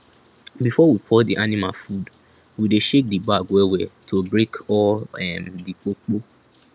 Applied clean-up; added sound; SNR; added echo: none; none; none; none.